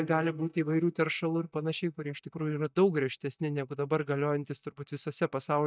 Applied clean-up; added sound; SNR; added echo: neural mask model DeepFilterNet 3.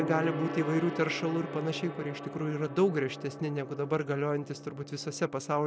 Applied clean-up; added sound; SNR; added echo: none; Gong; 8 dB; none.